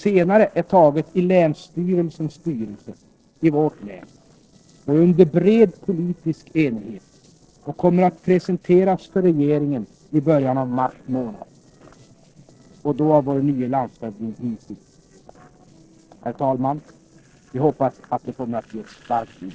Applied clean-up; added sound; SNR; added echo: neural separator model SepFormer DNS4.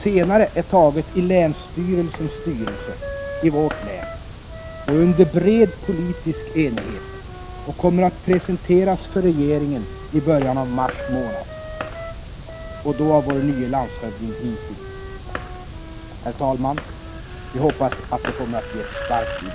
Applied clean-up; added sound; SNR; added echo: none; Wind instrument, woodwind instrument + Fireworks; 13 dB; none.